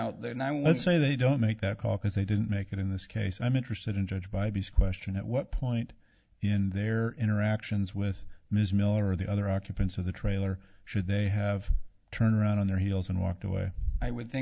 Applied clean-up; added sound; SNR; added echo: none; none; none; none.